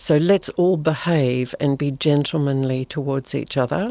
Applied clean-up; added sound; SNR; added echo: none; none; none; none.